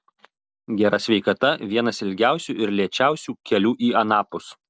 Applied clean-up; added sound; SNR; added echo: none; none; none; none.